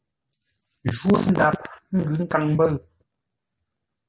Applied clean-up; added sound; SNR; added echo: none; none; none; none.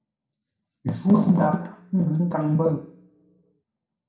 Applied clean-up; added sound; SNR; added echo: none; none; none; reverberation time 0.5 s.